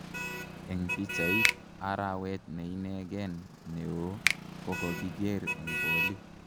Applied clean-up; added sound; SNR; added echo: none; Motor vehicle (road) + Finger snapping; -1 dB; none.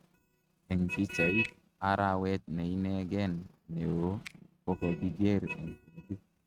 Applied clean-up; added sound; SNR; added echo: neural mask model RNNoise.